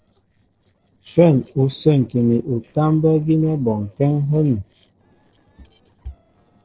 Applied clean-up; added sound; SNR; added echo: neural separator model SepFormer DNS4.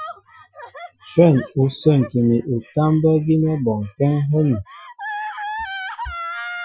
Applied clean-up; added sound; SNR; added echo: classical method Wiener filter.